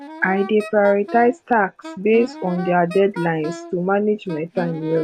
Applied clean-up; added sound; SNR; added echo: none; Wind instrument, woodwind instrument; 15 dB; none.